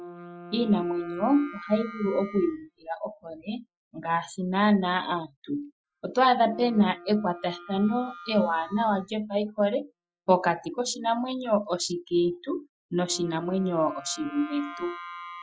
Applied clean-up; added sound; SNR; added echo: classical method Wiener filter.